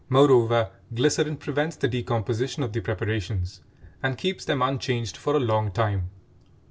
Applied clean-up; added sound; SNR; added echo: none; none; none; none.